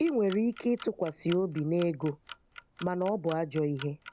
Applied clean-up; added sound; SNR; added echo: none; Clock; 13 dB; none.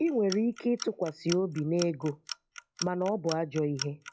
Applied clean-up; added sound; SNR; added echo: classical method log-MMSE.